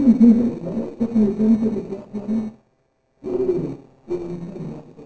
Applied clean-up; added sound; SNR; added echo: neural separator model SepFormer DNS4.